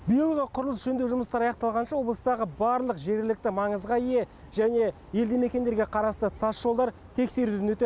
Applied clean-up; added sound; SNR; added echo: none; none; none; none.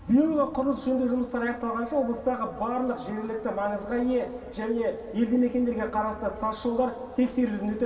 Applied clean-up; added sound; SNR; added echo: none; none; none; reverberation time 2.2 s.